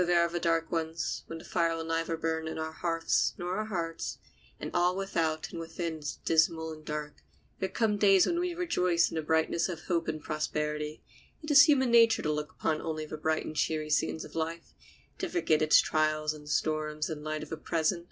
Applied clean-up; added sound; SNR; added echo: none; none; none; none.